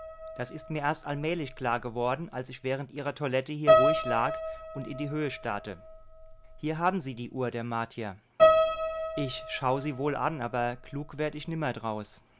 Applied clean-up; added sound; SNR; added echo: none; Piano; -1 dB; none.